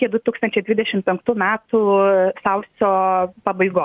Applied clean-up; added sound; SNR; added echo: none; none; none; none.